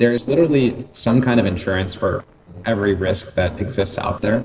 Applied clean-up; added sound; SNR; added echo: neural separator model SepFormer DNS4.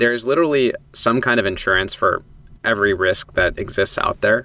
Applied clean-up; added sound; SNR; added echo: none; none; none; none.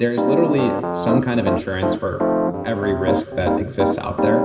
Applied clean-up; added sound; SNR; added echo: none; Piano; 0 dB; reverberation time 0.9 s.